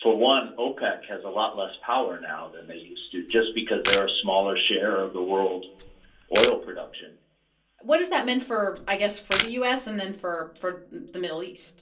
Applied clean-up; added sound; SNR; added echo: none; Camera; 5 dB; reverberation time 0.3 s.